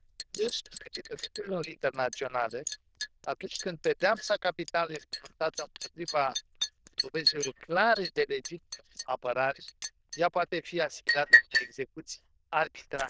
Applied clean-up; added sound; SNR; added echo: neural diffusion model UNIVERSE++.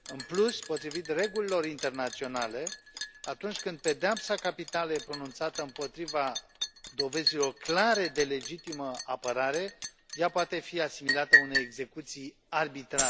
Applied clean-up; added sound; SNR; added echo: none; Liquid; 3 dB; none.